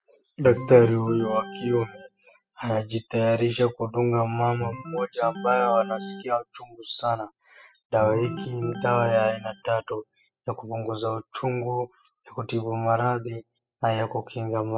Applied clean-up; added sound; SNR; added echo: classical method spectral subtraction.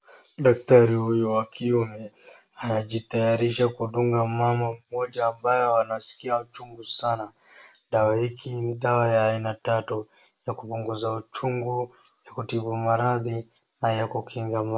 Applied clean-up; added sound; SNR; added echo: neural mask model Resemble Enhance denoiser.